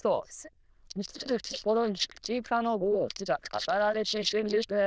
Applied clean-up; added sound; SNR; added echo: neural diffusion model UNIVERSE++.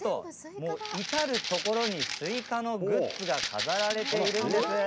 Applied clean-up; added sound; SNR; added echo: none; Rattle (instrument); 5 dB; none.